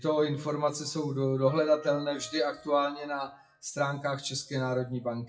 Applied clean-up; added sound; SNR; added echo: classical method WPE with log-MMSE.